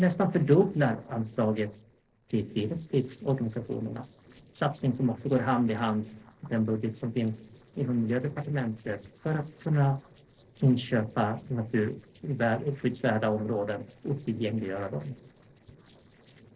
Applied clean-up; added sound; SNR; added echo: neural separator model SepFormer DNS4.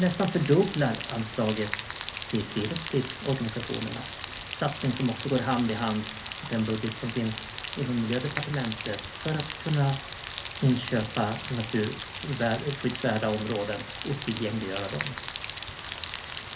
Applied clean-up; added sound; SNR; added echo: none; Rain; 8 dB; reverberation time 0.3 s.